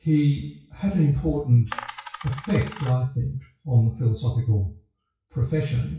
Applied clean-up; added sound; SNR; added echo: classical method WPE with log-MMSE.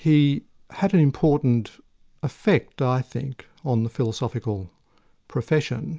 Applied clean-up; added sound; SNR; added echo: none; none; none; none.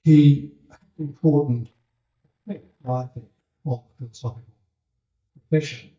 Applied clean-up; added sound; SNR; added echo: neural mask model DeepFilterNet 3.